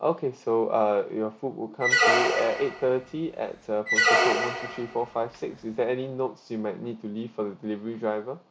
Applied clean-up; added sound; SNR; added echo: none; Squeak; -3 dB; none.